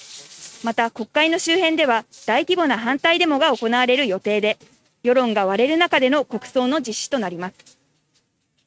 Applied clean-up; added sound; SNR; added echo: neural mask model RNNoise.